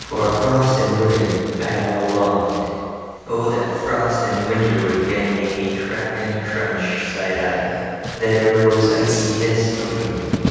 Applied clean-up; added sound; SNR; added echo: none; Crumpling, crinkling; 14 dB; reverberation time 2.1 s.